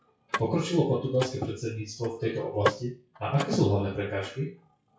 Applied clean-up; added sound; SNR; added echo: classical method WPE with log-MMSE.